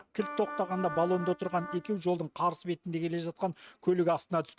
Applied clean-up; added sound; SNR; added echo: neural mask model RNNoise.